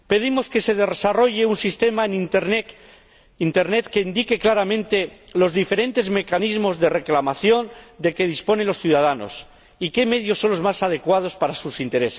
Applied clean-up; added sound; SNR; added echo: none; none; none; none.